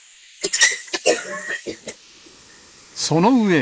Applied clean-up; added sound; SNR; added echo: neural mask model Resemble Enhance denoiser.